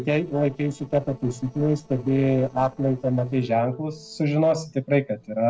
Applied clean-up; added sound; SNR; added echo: neural separator model SepFormer DNS4.